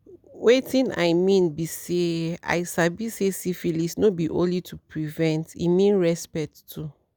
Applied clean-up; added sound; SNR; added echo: none; none; none; none.